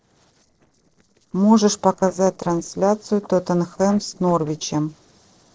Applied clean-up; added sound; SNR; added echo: neural separator model SepFormer DNS4.